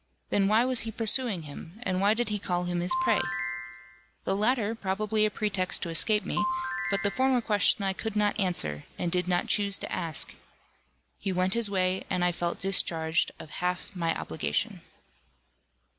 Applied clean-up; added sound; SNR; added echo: none; Ringtone / Chime; 3 dB; none.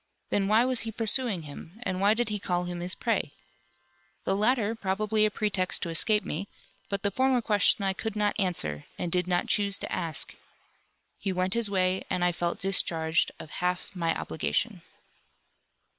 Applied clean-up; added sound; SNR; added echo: neural separator model SepFormer WHAM!.